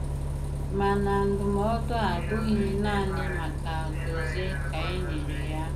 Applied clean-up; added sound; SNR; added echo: none; Bus; 0 dB; none.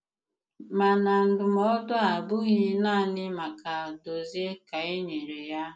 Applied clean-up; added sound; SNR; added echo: none; none; none; none.